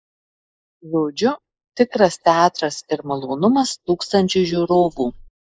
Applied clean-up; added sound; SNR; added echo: neural mask model Resemble Enhance denoiser.